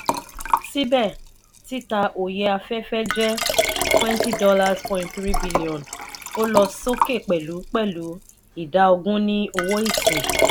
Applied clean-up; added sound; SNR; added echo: none; Liquid; 3 dB; none.